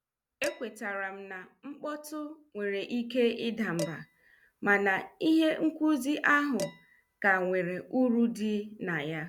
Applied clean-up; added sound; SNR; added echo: none; Dishes, pots, and pans; 16 dB; none.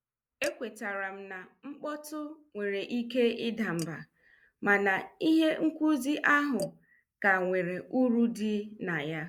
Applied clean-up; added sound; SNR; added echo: neural mask model Resemble Enhance denoiser.